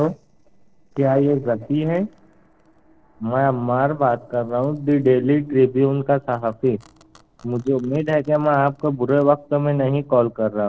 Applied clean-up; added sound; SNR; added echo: neural separator model SepFormer DNS4.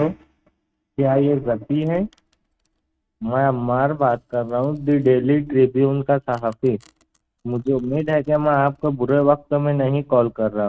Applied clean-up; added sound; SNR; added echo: neural mask model RNNoise.